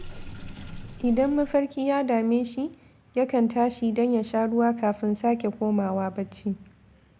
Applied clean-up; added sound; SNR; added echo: none; Sink (filling or washing) / Water; 18 dB; none.